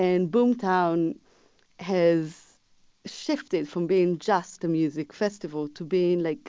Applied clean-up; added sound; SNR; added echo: none; none; none; none.